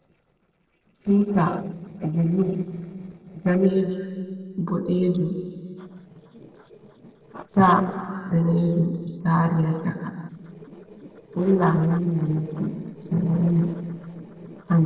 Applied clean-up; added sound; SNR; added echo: neural separator model SepFormer DNS4.